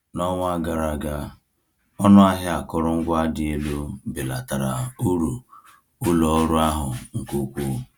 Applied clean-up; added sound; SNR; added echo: none; none; none; none.